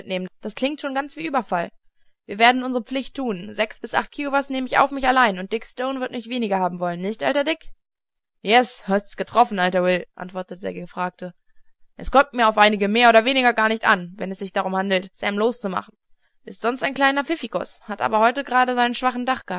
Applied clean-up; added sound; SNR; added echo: none; none; none; none.